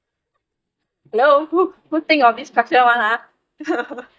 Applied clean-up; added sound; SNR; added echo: neural mask model DeepFilterNet 3.